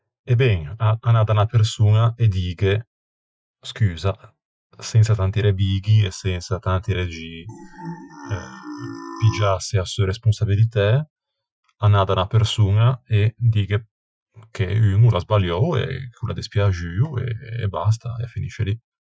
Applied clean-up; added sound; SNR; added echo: classical method Wiener filter.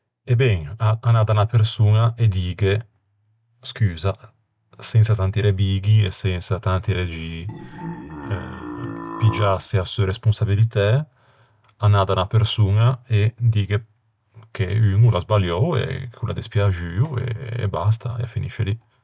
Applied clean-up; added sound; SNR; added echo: none; Burping, eructation; 11 dB; none.